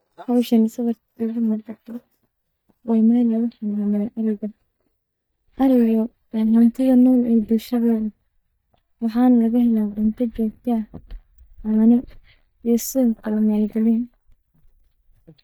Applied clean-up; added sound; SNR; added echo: neural mask model DeepFilterNet 3.